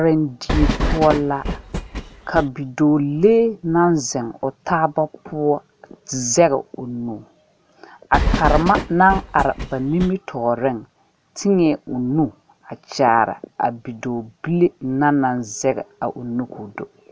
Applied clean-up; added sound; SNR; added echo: none; Train; 2 dB; none.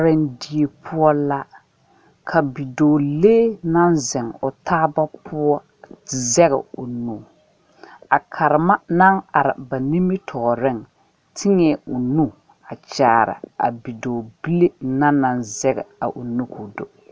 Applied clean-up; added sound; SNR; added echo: none; none; none; none.